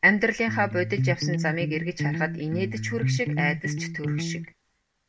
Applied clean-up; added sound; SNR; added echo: none; Electric guitar; 1 dB; none.